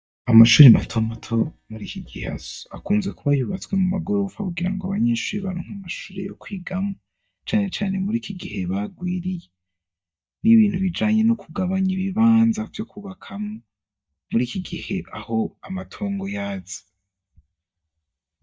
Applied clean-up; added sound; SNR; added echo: neural mask model DeepFilterNet 3.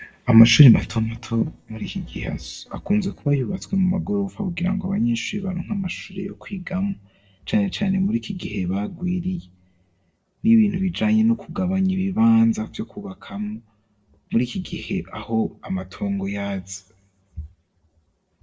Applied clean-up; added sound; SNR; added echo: neural separator model SepFormer DNS4.